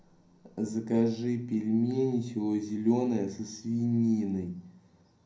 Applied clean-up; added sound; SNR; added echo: none; none; none; reverberation time 0.6 s.